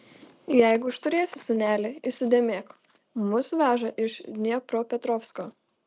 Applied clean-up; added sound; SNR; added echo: none; none; none; none.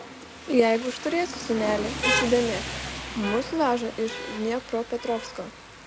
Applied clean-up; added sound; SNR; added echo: none; Rain; 6 dB; none.